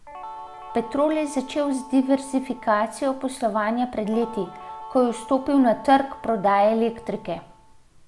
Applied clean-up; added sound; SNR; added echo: none; Guitar; 17 dB; none.